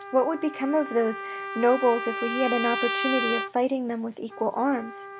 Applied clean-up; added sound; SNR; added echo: none; Trumpet; 6 dB; none.